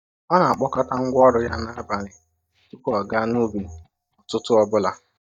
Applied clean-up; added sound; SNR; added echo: neural mask model DeepFilterNet 3.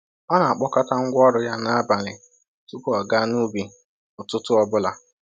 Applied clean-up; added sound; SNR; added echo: none; none; none; none.